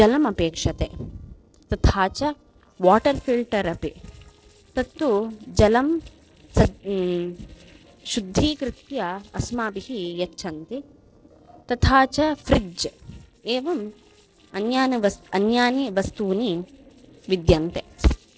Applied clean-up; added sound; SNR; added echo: neural separator model SepFormer DNS4.